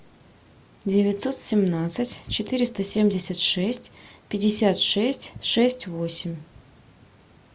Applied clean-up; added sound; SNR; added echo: none; none; none; none.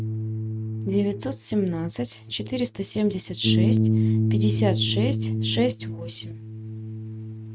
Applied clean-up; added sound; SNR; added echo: neural mask model RNNoise.